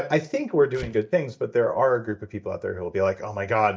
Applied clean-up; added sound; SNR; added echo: neural mask model DeepFilterNet 3.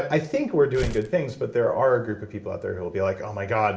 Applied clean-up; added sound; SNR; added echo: none; Tearing; 12 dB; reverberation time 0.5 s.